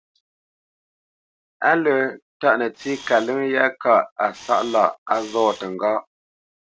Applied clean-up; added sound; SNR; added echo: none; Camera; 17 dB; none.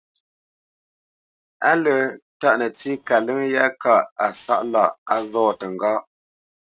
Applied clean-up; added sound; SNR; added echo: neural mask model RNNoise.